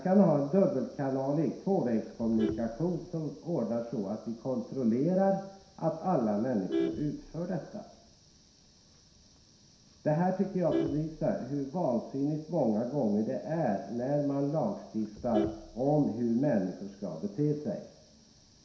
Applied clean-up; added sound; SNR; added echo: none; Vehicle horn, car horn, honking; 12 dB; reverberation time 0.7 s.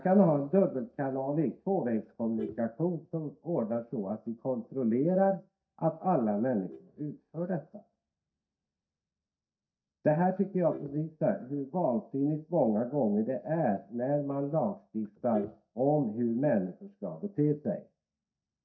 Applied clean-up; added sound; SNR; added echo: neural mask model DeepFilterNet 3.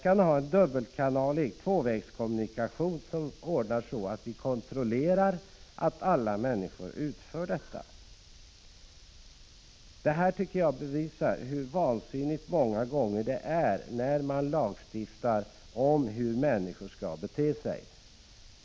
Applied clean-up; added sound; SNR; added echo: none; none; none; none.